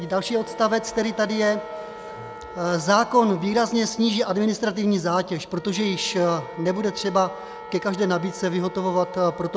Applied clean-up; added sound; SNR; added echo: none; Wind instrument, woodwind instrument + Wind instrument, woodwind instrument; 16 dB; none.